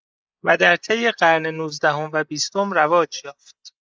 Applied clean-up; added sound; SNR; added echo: neural mask model Resemble Enhance denoiser.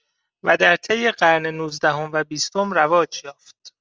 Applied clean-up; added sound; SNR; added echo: none; none; none; none.